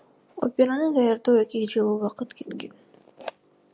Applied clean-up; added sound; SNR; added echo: none; none; none; none.